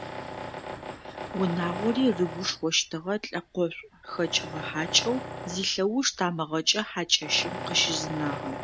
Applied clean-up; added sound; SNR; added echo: none; Tools; 9 dB; none.